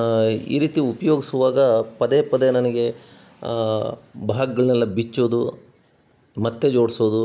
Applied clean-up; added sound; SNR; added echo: none; none; none; none.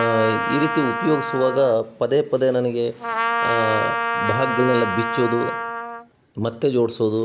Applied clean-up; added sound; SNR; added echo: none; Trumpet; 4 dB; none.